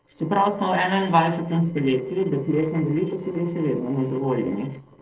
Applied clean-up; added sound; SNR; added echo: neural separator model SepFormer DNS4.